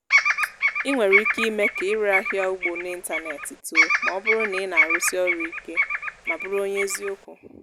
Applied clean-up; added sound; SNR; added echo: none; Bird vocalization, bird call, bird song; -3 dB; none.